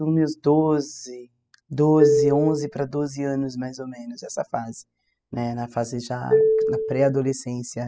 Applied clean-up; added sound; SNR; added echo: classical method spectral subtraction.